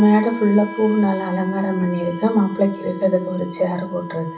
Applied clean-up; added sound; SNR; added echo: none; Wind instrument, woodwind instrument; 14 dB; reverberation time 0.3 s.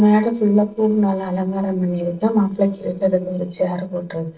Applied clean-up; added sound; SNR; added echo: neural separator model SepFormer DNS4.